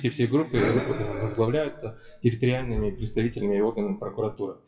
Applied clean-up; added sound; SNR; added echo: classical method WPE with log-MMSE.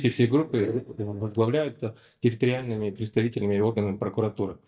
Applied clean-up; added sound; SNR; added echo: neural mask model DeepFilterNet 3.